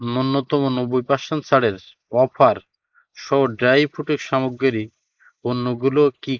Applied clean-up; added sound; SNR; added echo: neural mask model Resemble Enhance denoiser.